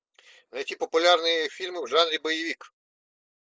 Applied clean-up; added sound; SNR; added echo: neural mask model Resemble Enhance denoiser.